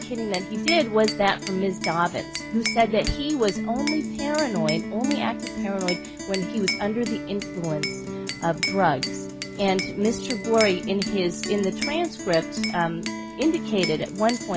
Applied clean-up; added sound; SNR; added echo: none; Guitar + Glass / Bell; 5 dB; none.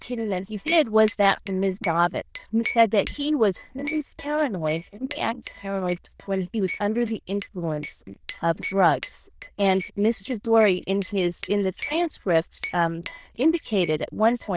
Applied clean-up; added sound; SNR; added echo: neural diffusion model UNIVERSE++.